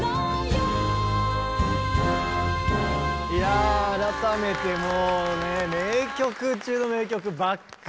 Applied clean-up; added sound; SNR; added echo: none; none; none; none.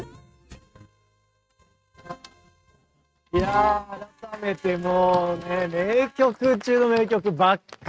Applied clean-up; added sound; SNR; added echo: neural mask model RNNoise.